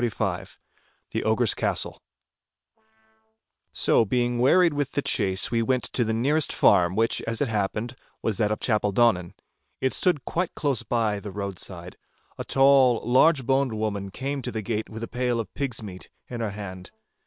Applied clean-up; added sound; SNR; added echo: neural separator model SepFormer WHAM!.